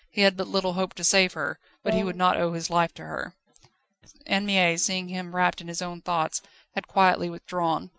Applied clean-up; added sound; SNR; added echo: neural mask model RNNoise.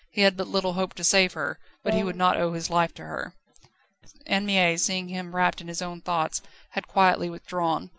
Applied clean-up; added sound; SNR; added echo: none; Brass instrument; 9 dB; none.